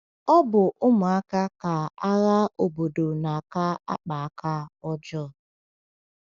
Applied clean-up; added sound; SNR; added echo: none; none; none; none.